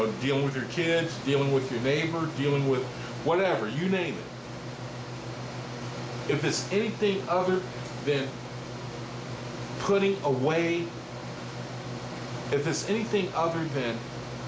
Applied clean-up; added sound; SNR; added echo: none; none; none; none.